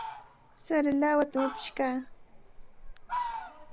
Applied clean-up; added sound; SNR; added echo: none; Fowl; 9 dB; none.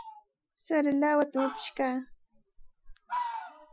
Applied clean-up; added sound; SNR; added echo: classical method Wiener filter.